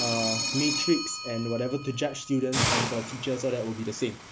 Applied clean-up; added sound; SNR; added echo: none; Hiss + Telephone; 2 dB; none.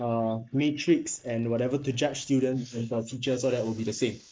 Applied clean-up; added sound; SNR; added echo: neural mask model Resemble Enhance denoiser.